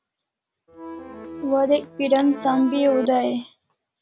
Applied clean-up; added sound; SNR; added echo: none; Accordion; 12 dB; none.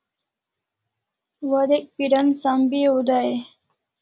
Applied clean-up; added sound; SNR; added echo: none; none; none; none.